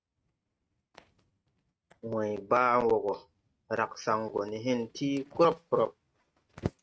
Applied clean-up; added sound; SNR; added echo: neural mask model RNNoise.